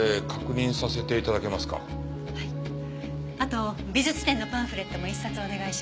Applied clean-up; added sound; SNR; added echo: none; Piano; 14 dB; none.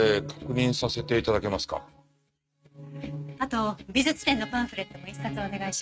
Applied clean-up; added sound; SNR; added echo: neural mask model RNNoise.